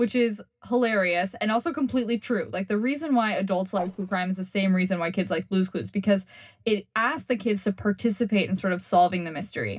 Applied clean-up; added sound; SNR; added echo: neural separator model SepFormer DNS4.